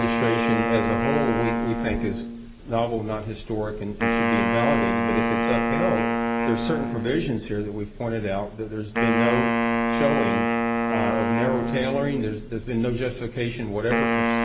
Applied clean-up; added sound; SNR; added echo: none; Wind instrument, woodwind instrument; -2 dB; none.